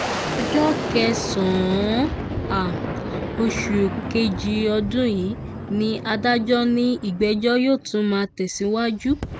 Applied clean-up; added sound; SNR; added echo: none; Boom; 7 dB; none.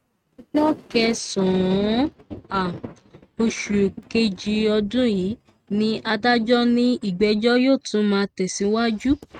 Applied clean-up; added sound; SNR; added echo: neural mask model RNNoise.